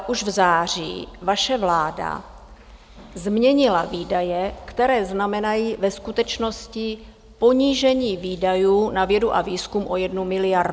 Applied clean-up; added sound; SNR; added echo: none; none; none; none.